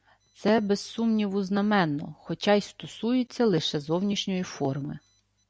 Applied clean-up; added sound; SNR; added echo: none; none; none; none.